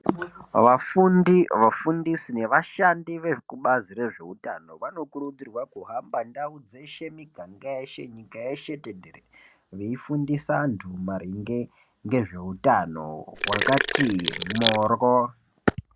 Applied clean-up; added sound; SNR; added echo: none; Sink (filling or washing); 2 dB; none.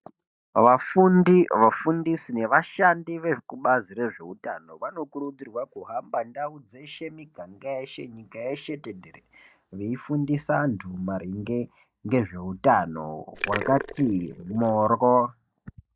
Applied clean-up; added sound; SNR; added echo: neural mask model DeepFilterNet 3.